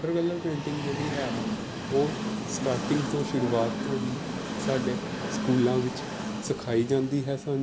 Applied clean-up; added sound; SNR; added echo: none; Train; 3 dB; none.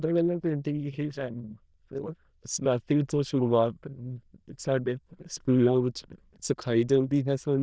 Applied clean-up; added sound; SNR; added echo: neural diffusion model UNIVERSE++.